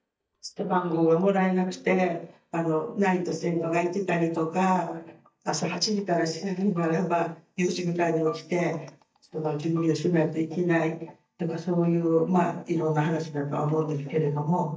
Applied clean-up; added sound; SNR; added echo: neural mask model DeepFilterNet 3.